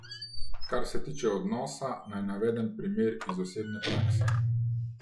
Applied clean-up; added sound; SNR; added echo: classical method log-MMSE.